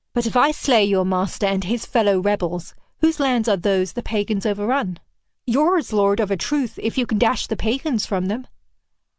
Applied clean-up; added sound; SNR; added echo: none; none; none; none.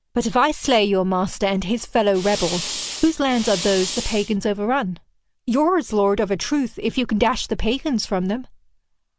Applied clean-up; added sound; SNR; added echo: none; Fire; 8 dB; none.